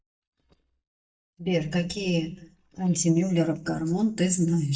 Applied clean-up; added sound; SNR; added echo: neural mask model DeepFilterNet 3.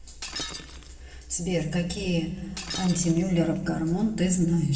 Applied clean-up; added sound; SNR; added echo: none; Shatter; 15 dB; reverberation time 1.2 s.